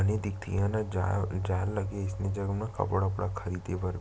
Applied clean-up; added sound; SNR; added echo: none; none; none; none.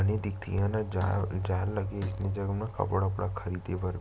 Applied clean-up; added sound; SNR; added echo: none; Fart; 17 dB; none.